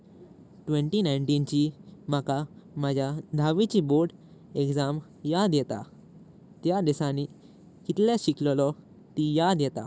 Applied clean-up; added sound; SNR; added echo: none; none; none; none.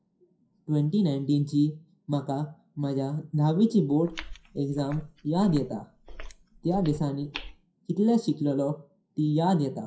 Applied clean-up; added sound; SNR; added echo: classical method WPE with log-MMSE.